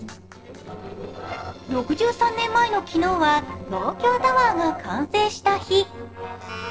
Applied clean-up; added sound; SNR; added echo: neural separator model SepFormer DNS4.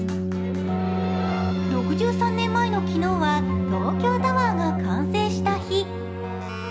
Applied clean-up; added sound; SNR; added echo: none; Keyboard (musical); -2 dB; reverberation time 2.8 s.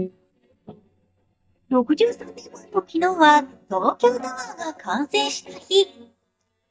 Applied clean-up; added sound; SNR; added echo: neural mask model DeepFilterNet 3.